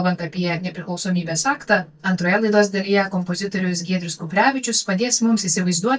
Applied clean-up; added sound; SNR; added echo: neural mask model DeepFilterNet 3.